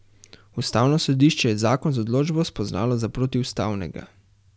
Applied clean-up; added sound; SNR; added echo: none; none; none; none.